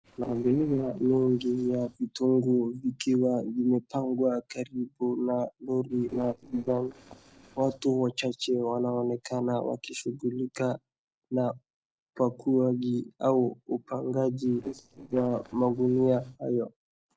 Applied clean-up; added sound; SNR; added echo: neural separator model SepFormer DNS4.